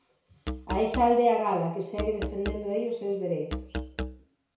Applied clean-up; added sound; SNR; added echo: none; Musical instrument; 9 dB; reverberation time 0.6 s.